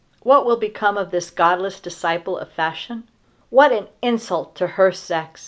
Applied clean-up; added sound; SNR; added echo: none; none; none; none.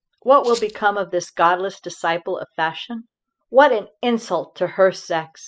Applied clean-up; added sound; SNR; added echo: classical method spectral subtraction.